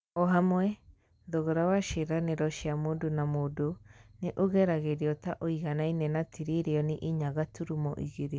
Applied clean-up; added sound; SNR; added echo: none; none; none; none.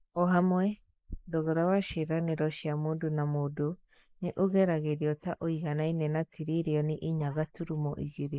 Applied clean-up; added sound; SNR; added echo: neural mask model Resemble Enhance denoiser.